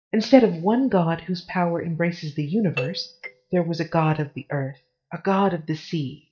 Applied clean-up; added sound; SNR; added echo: neural mask model DeepFilterNet 3.